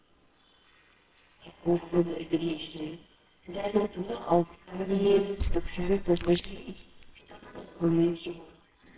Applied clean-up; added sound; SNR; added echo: neural separator model SepFormer WHAMR!.